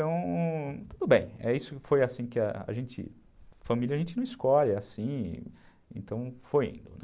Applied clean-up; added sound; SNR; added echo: none; none; none; none.